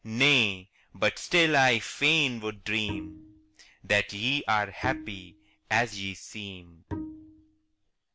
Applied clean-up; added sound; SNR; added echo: none; Bowed string instrument; 11 dB; none.